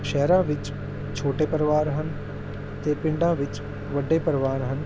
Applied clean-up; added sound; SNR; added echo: none; Microwave oven; 7 dB; none.